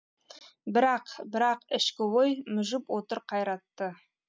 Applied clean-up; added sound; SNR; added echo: none; none; none; none.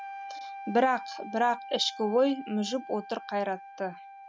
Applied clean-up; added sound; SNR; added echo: none; Wind instrument, woodwind instrument; 13 dB; none.